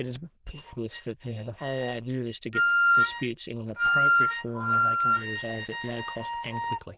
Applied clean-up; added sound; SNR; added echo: neural diffusion model UNIVERSE++.